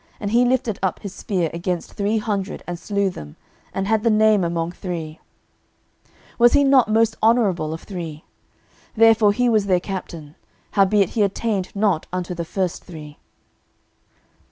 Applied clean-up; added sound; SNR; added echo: none; none; none; none.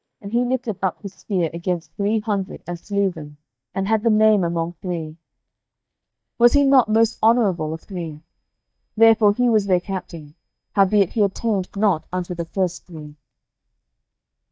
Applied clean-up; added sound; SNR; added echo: neural mask model DeepFilterNet 3.